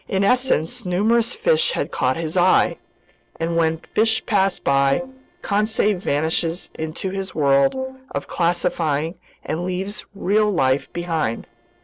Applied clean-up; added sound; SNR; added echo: neural separator model SepFormer DNS4.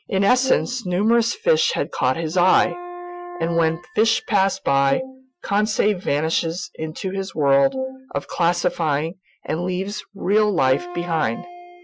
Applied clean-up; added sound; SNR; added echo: classical method Wiener filter.